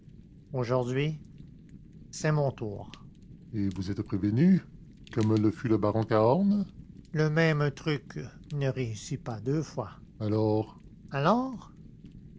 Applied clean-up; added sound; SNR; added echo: none; Fire; 20 dB; none.